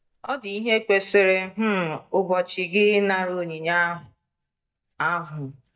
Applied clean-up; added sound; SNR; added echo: neural mask model DeepFilterNet 3.